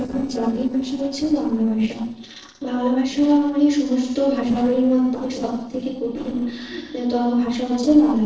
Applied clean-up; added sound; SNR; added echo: neural separator model SepFormer DNS4.